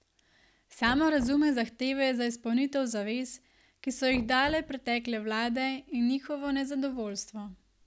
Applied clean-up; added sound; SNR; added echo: none; Knock; 20 dB; none.